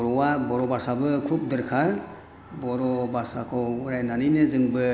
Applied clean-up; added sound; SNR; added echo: none; none; none; none.